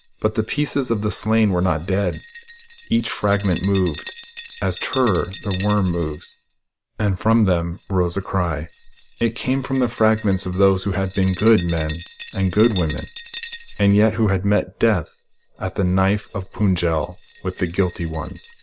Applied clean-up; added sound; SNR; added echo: none; Glass; 19 dB; none.